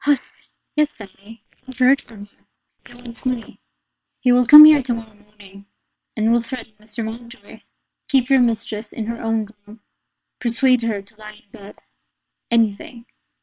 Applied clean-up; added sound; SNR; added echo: neural separator model SepFormer WHAM!.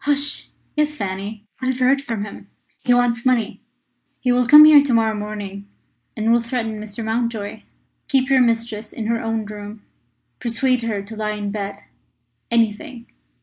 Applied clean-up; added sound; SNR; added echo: neural mask model Resemble Enhance denoiser.